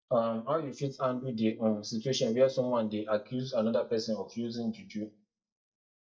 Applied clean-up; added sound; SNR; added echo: neural mask model DeepFilterNet 3.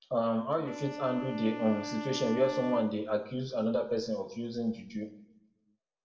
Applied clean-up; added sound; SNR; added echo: none; Wind instrument, woodwind instrument; 9 dB; reverberation time 0.5 s.